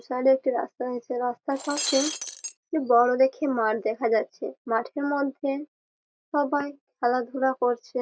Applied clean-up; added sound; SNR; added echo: none; Shatter; 6 dB; none.